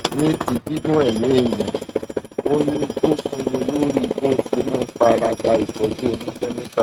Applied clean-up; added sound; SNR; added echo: neural mask model RNNoise.